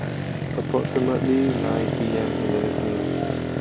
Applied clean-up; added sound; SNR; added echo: none; Motorcycle; -1 dB; none.